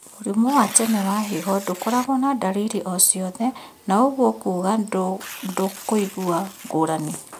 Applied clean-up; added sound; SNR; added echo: none; Tearing; 18 dB; none.